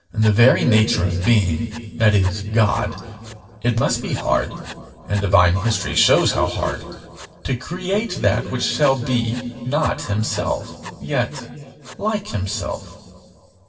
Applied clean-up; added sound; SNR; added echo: neural separator model SepFormer DNS4.